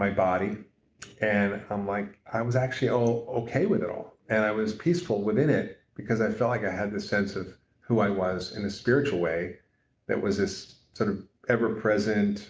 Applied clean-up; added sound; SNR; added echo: none; none; none; none.